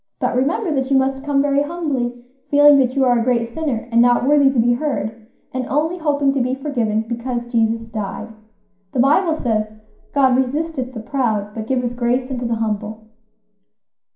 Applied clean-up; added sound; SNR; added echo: none; none; none; reverberation time 0.5 s.